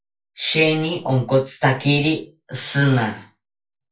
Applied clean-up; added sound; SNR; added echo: none; none; none; reverberation time 0.3 s.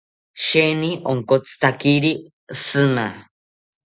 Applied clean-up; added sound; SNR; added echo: none; none; none; none.